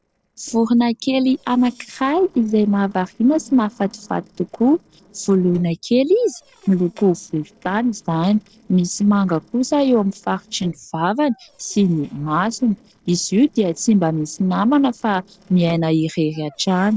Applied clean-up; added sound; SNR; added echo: neural separator model SepFormer DNS4.